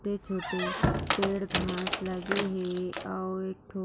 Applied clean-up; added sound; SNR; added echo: none; Squeak; -1 dB; none.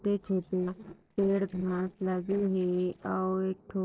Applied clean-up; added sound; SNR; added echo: neural separator model SepFormer DNS4.